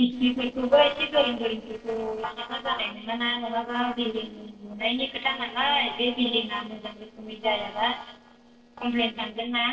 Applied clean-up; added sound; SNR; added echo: neural separator model SepFormer DNS4.